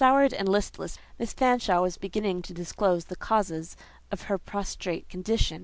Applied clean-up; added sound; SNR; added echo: none; none; none; none.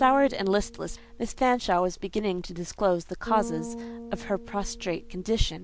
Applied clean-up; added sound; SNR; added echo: none; Bass guitar; 15 dB; none.